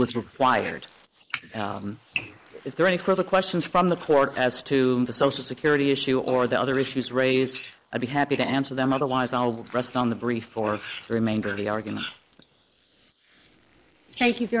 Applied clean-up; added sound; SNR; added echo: neural mask model Resemble Enhance denoiser.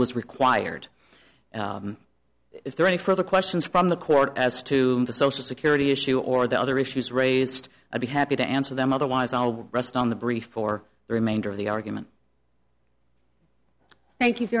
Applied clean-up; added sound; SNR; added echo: none; none; none; none.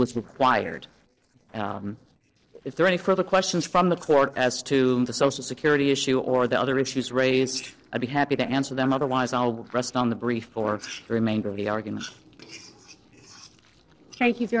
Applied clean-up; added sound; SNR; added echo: neural separator model SepFormer DNS4.